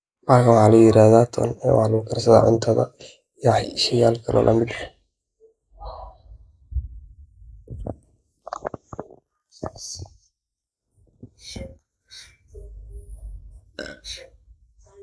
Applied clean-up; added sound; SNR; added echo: neural mask model Resemble Enhance denoiser.